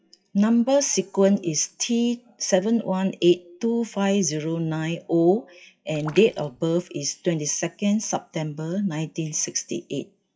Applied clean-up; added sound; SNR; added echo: classical method WPE with log-MMSE.